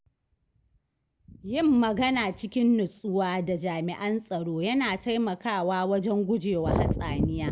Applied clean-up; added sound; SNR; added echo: none; none; none; none.